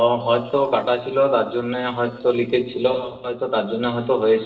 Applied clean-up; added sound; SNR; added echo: neural separator model SepFormer DNS4.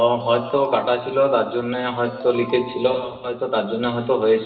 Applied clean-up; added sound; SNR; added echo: none; Ringtone; 17 dB; reverberation time 1.1 s.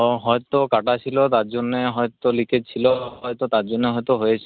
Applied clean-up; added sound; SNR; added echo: none; none; none; none.